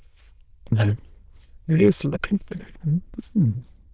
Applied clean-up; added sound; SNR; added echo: neural diffusion model UNIVERSE++.